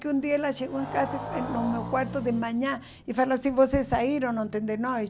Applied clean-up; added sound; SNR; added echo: none; Motorcycle; 12 dB; none.